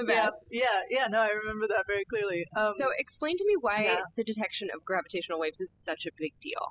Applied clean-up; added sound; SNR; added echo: classical method spectral subtraction.